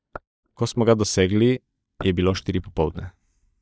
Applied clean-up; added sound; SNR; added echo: neural mask model DeepFilterNet 3.